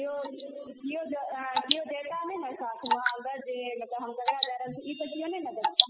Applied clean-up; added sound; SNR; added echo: classical method spectral subtraction.